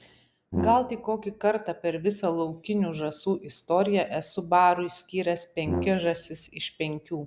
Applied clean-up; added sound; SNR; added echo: none; Brass instrument; 7 dB; none.